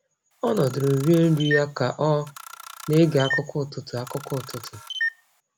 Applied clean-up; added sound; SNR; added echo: none; Camera; 10 dB; none.